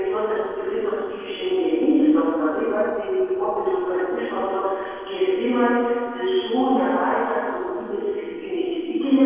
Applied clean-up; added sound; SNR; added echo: neural separator model SepFormer DNS4.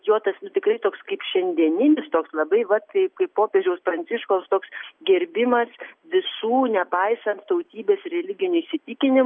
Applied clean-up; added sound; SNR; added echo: none; none; none; none.